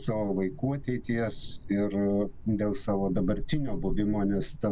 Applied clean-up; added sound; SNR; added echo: none; Thunder; 7 dB; none.